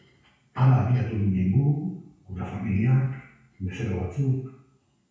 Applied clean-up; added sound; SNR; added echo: none; none; none; reverberation time 0.6 s.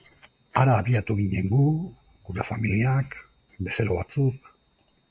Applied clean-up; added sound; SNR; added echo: none; none; none; none.